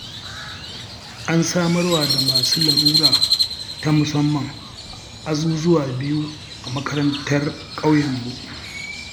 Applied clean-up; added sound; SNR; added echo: none; Crow; 2 dB; none.